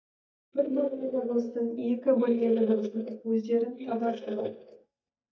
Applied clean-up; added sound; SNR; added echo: neural mask model DeepFilterNet 3.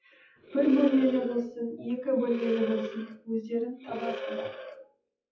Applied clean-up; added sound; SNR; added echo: classical method WPE with log-MMSE.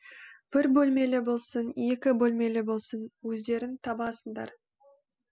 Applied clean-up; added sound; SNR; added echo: none; none; none; none.